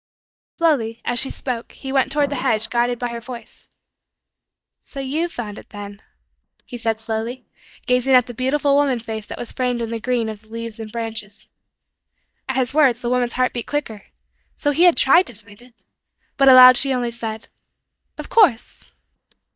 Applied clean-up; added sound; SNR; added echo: neural mask model DeepFilterNet 3.